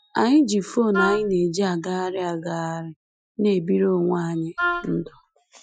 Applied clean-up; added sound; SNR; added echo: classical method Wiener filter.